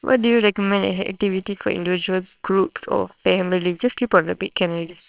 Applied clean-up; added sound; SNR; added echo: neural separator model SepFormer WHAMR!.